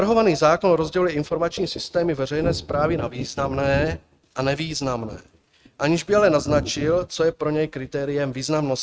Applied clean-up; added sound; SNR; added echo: neural mask model RNNoise.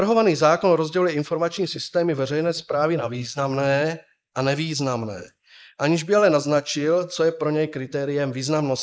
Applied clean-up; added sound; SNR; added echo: neural mask model Resemble Enhance denoiser.